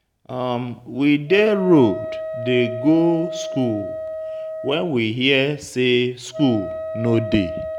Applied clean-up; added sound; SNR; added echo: none; Wind instrument, woodwind instrument; 10 dB; none.